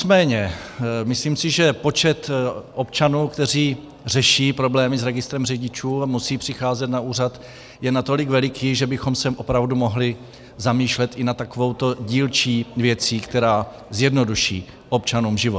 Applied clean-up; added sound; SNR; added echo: none; none; none; none.